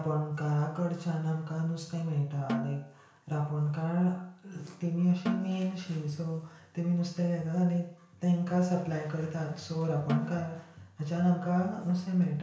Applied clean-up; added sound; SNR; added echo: none; Snare drum; 9 dB; reverberation time 0.5 s.